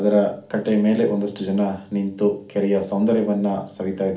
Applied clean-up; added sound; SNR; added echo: none; none; none; reverberation time 0.4 s.